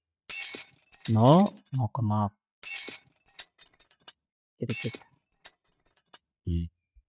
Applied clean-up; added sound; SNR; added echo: neural mask model RNNoise.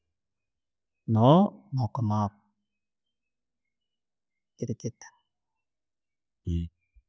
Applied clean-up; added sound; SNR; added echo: none; none; none; none.